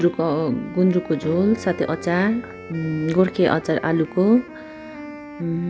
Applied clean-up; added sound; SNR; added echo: none; Wind instrument, woodwind instrument + Keyboard (musical); 16 dB; none.